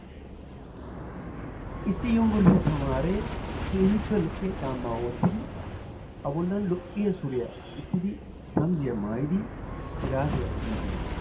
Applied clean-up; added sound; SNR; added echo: none; Aircraft; 6 dB; reverberation time 0.3 s.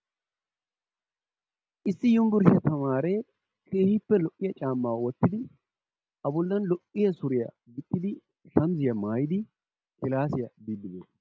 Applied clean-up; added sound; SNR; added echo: none; none; none; none.